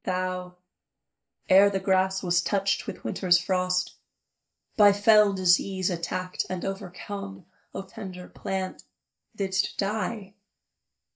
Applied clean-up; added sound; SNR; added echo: neural mask model DeepFilterNet 3.